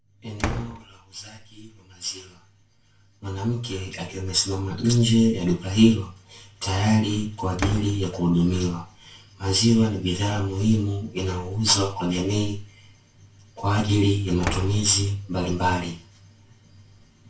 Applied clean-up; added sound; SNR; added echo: none; Slam; 13 dB; reverberation time 0.3 s.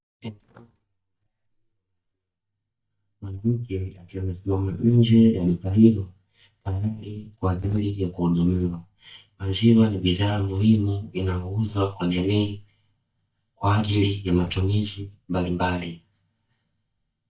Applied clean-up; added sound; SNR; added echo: neural mask model DeepFilterNet 3.